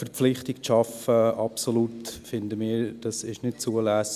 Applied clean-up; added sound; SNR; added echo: none; none; none; none.